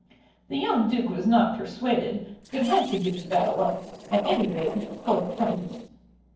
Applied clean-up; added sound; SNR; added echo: neural separator model SepFormer DNS4.